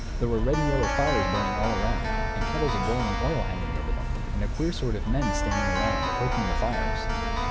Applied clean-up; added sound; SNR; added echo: none; Keyboard (musical); -4 dB; none.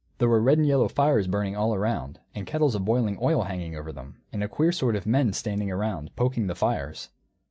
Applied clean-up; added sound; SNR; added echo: none; none; none; none.